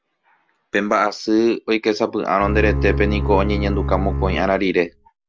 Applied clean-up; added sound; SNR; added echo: none; Bowed string instrument; 2 dB; none.